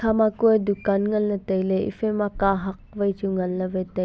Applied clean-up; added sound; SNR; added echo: none; none; none; none.